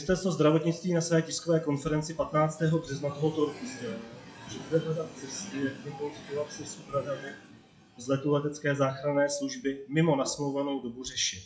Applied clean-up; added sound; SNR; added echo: classical method WPE with log-MMSE.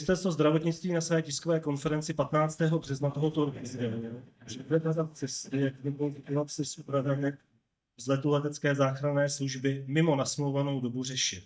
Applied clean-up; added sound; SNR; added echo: neural mask model DeepFilterNet 3.